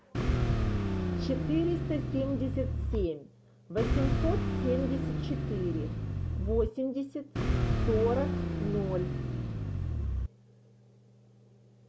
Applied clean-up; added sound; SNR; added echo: none; Car; -4 dB; none.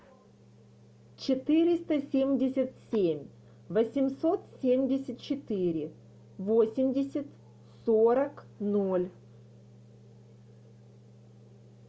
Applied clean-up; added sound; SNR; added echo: none; none; none; none.